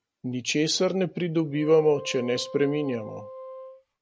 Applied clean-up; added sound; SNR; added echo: none; Wind instrument, woodwind instrument; 16 dB; none.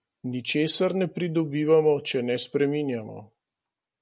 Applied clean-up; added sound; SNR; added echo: none; none; none; none.